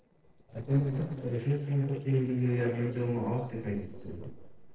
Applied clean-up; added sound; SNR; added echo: neural separator model SepFormer DNS4.